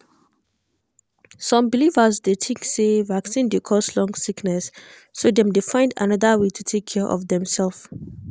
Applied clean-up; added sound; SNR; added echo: none; none; none; none.